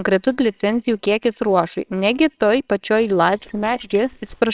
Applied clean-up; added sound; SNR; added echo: neural separator model SepFormer WHAMR!.